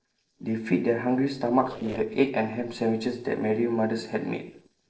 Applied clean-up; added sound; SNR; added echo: neural separator model SepFormer DNS4.